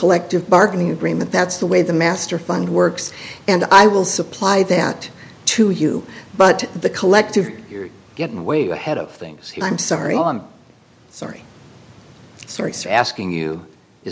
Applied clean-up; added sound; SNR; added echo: none; none; none; none.